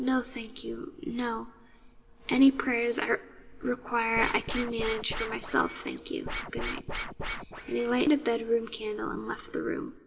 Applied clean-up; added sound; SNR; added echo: none; Scratching (performance technique); 7 dB; reverberation time 1.2 s.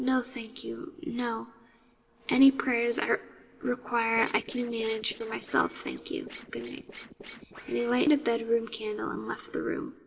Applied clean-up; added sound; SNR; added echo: neural separator model SepFormer DNS4.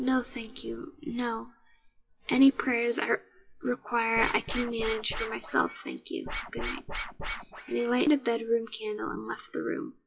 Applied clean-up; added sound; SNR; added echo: classical method WPE with log-MMSE.